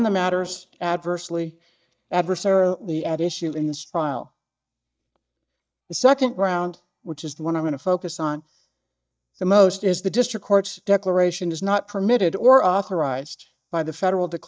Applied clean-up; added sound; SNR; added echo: neural mask model DeepFilterNet 3.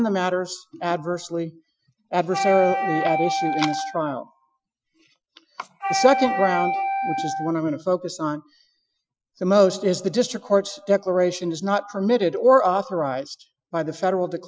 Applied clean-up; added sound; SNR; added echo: classical method Wiener filter.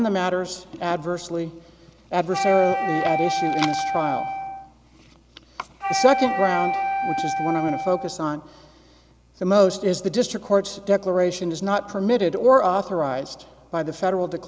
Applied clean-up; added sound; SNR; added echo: none; Wind instrument, woodwind instrument; 3 dB; none.